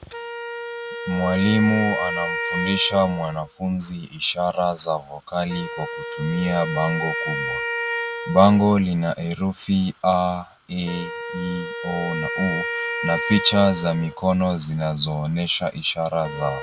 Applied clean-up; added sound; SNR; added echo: none; Wind instrument, woodwind instrument; 8 dB; none.